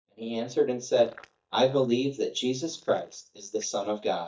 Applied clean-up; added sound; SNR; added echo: neural mask model DeepFilterNet 3.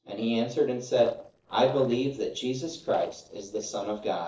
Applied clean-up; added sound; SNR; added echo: neural separator model SepFormer DNS4.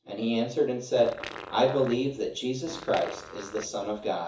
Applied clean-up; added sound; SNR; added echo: none; Fart; 14 dB; reverberation time 0.7 s.